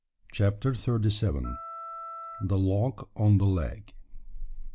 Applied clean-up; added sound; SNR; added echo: none; Wind instrument, woodwind instrument; 15 dB; none.